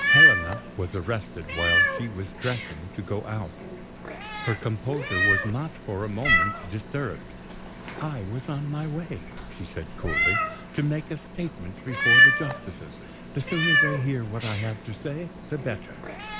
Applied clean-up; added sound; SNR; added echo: none; Meow; -5 dB; none.